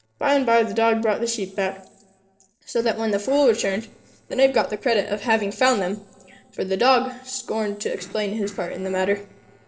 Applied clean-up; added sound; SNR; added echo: neural separator model SepFormer DNS4.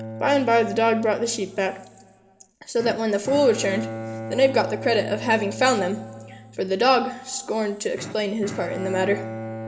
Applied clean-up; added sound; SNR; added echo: none; Bowed string instrument; 12 dB; reverberation time 2.8 s.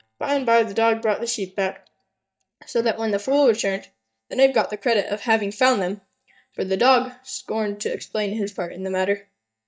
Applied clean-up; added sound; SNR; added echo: neural mask model DeepFilterNet 3.